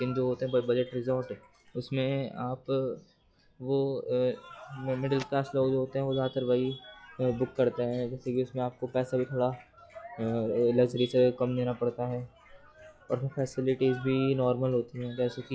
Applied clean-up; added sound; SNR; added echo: classical method log-MMSE.